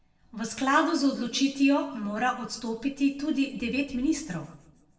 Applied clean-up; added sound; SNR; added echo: none; none; none; reverberation time 0.7 s.